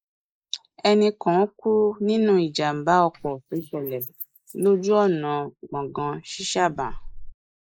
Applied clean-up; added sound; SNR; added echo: neural mask model Resemble Enhance denoiser.